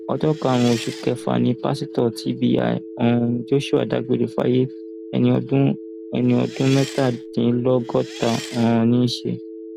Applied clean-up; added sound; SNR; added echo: none; Engine + Telephone; 14 dB; none.